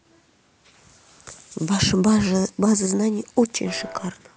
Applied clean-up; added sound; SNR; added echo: none; Piano; 13 dB; none.